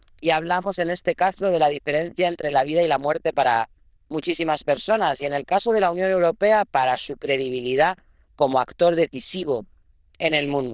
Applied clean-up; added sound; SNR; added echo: neural diffusion model UNIVERSE++.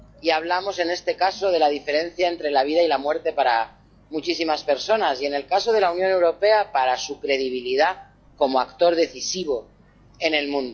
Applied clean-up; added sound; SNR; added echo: classical method log-MMSE.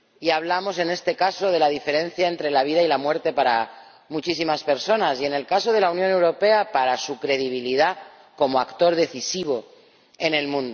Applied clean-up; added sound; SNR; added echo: none; none; none; none.